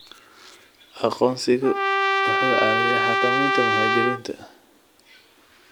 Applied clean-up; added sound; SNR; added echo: none; Trumpet; -2 dB; none.